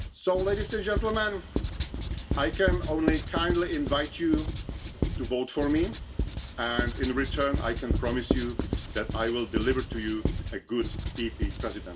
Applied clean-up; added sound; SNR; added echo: none; Writing; 2 dB; reverberation time 0.2 s.